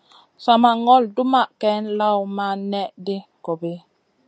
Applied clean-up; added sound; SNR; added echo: none; none; none; none.